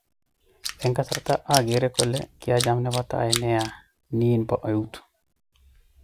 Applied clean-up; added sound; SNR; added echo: none; Tools; 7 dB; none.